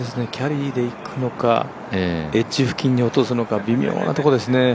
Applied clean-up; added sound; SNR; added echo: none; none; none; none.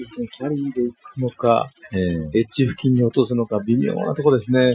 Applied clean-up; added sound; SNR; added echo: classical method Wiener filter.